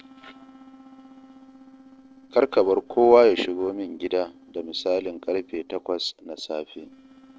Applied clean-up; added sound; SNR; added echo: neural separator model SepFormer DNS4.